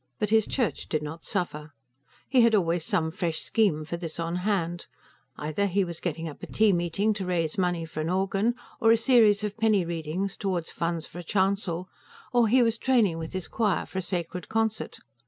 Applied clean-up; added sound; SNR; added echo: none; Cupboard open or close; 19 dB; none.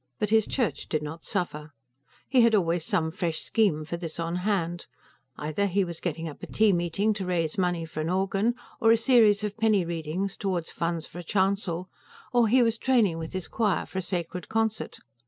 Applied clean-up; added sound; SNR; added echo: neural separator model SepFormer DNS4.